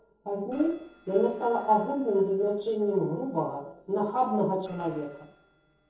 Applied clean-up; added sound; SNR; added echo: neural separator model SepFormer DNS4.